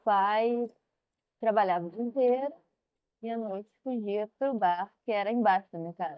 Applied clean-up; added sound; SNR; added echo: neural mask model DeepFilterNet 3.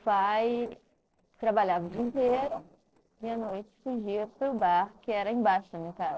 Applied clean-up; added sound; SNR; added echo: neural separator model SepFormer DNS4.